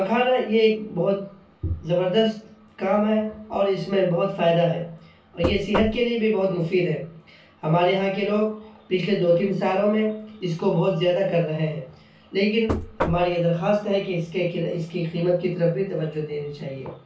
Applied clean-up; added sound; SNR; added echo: none; Knock; 6 dB; reverberation time 0.2 s.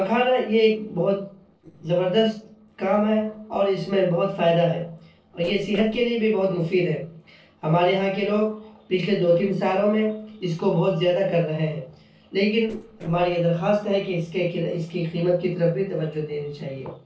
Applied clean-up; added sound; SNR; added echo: neural separator model SepFormer DNS4.